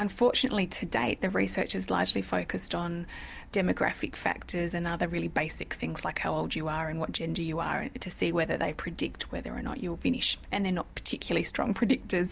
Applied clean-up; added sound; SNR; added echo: none; none; none; none.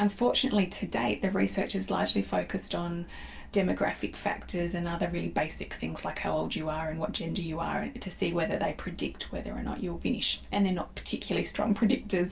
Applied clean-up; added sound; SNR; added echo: none; none; none; reverberation time 0.2 s.